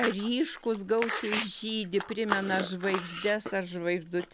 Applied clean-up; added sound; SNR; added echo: none; Chewing, mastication; 7 dB; none.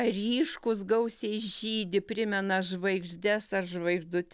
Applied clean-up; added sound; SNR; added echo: none; none; none; none.